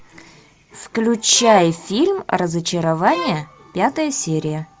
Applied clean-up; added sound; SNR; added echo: none; Bowed string instrument; 12 dB; none.